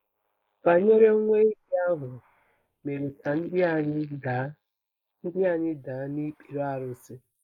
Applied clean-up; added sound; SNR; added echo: neural mask model Resemble Enhance denoiser.